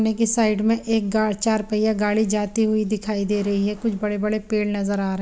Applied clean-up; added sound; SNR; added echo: none; none; none; none.